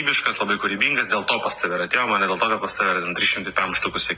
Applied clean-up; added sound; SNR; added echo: none; none; none; none.